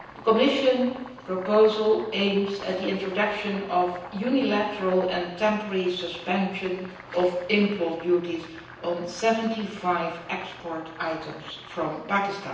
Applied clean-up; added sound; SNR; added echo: none; Boiling; 18 dB; reverberation time 0.9 s.